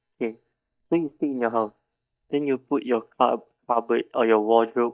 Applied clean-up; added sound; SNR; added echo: neural mask model DeepFilterNet 3.